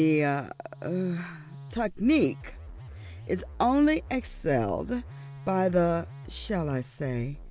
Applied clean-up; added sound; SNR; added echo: none; Musical instrument; 15 dB; none.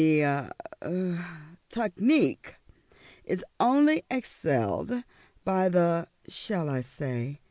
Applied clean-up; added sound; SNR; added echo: none; none; none; none.